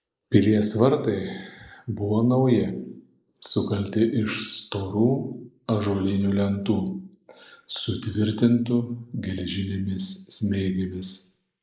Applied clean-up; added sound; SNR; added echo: neural mask model Resemble Enhance denoiser.